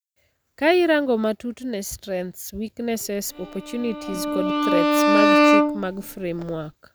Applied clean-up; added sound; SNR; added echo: none; Bowed string instrument; -5 dB; none.